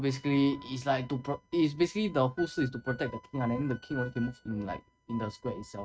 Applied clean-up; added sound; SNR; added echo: neural mask model RNNoise.